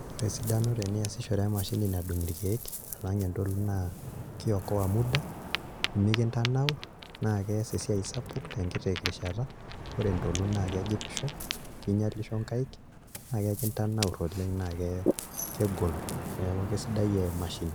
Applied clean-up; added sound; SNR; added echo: none; Glass + Ocean; 7 dB; none.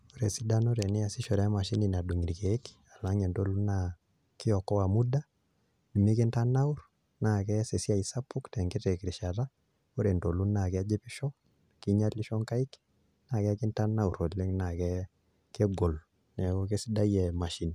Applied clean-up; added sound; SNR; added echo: none; none; none; none.